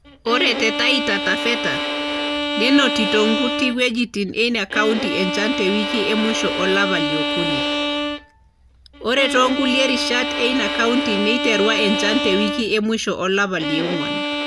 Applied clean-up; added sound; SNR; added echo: none; Bowed string instrument; 3 dB; none.